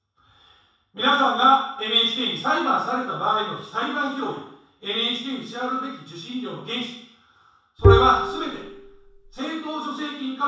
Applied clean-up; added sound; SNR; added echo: none; Bowed string instrument; -4 dB; reverberation time 0.7 s.